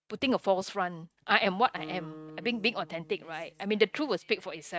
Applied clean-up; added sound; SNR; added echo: neural mask model RNNoise.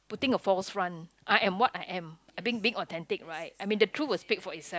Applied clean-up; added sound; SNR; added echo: none; none; none; none.